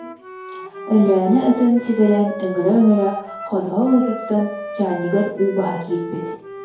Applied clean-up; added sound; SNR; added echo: none; Wind instrument, woodwind instrument; 13 dB; reverberation time 2.3 s.